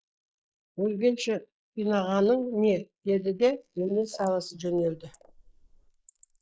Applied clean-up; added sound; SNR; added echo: neural mask model Resemble Enhance denoiser.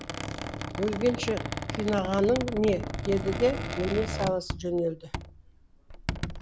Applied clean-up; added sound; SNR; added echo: none; Squeak; 5 dB; none.